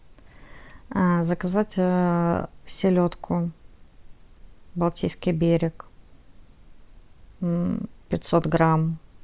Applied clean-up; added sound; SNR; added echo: none; none; none; none.